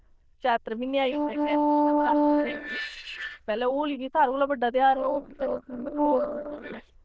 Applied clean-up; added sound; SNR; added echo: neural diffusion model UNIVERSE++.